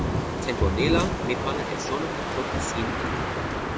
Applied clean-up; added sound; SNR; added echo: none; Wind + Thunder / Rain; -3 dB; none.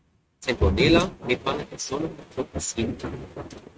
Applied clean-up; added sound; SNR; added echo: neural mask model RNNoise.